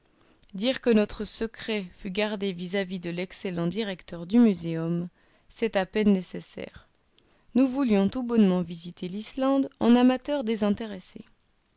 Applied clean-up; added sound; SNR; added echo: none; none; none; none.